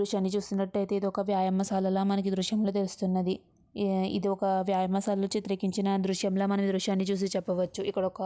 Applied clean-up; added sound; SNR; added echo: none; none; none; none.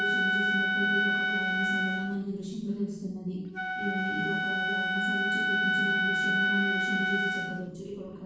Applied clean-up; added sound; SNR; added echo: none; Wind instrument, woodwind instrument; -5 dB; reverberation time 1.2 s.